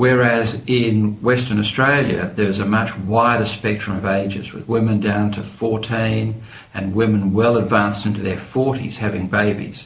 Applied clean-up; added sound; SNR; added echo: none; none; none; none.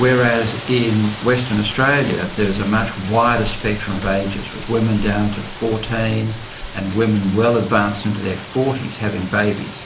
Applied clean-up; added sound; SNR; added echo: none; Rain; 12 dB; none.